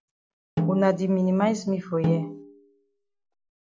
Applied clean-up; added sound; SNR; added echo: none; Snare drum; 5 dB; none.